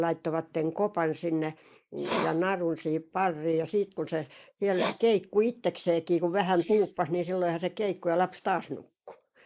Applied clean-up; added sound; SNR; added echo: neural mask model Resemble Enhance denoiser.